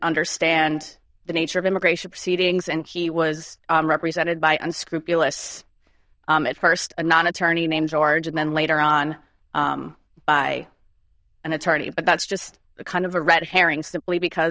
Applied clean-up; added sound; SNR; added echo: neural diffusion model UNIVERSE++.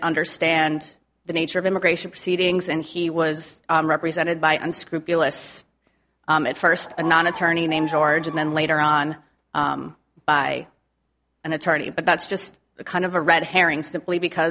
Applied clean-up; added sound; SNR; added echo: none; Bird vocalization, bird call, bird song; 13 dB; none.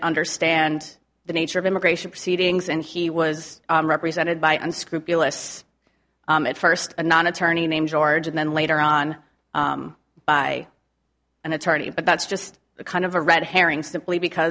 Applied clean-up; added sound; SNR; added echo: none; none; none; none.